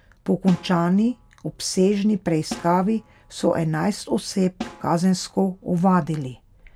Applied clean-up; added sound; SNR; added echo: none; Snare drum; 19 dB; none.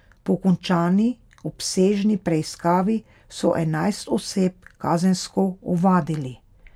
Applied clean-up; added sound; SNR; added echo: none; none; none; none.